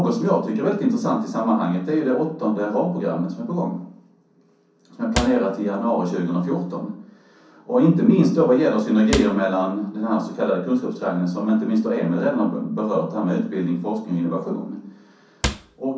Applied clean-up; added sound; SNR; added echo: none; Cupboard open or close / Drawer open or close; 8 dB; reverberation time 0.6 s.